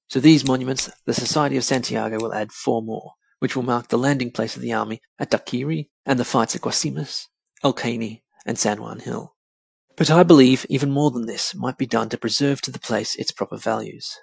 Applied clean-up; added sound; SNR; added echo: classical method Wiener filter.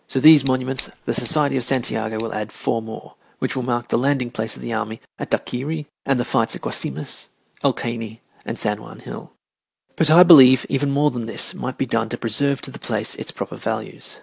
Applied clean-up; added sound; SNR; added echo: none; Scissors; 18 dB; none.